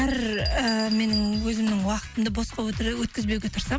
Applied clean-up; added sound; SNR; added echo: none; Bell; 14 dB; none.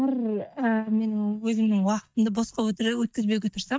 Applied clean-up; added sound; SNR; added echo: neural mask model DeepFilterNet 3.